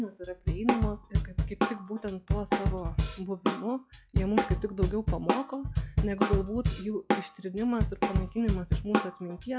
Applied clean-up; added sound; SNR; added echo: classical method log-MMSE.